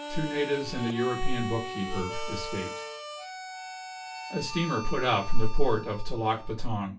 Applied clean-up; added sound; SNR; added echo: none; Harmonica; 12 dB; reverberation time 0.2 s.